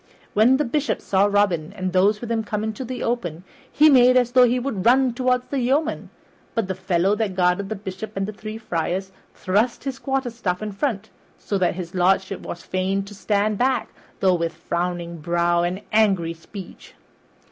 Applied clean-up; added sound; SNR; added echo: none; none; none; none.